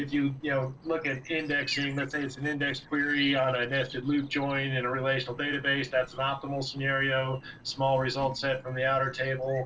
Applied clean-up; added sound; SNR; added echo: neural separator model SepFormer DNS4.